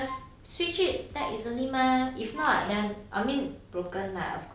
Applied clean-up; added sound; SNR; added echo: none; Wind instrument, woodwind instrument; 13 dB; none.